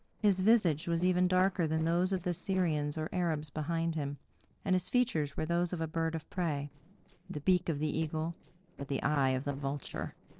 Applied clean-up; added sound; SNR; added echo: neural separator model SepFormer DNS4.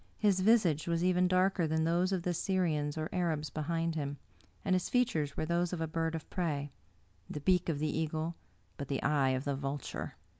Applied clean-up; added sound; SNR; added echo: none; none; none; none.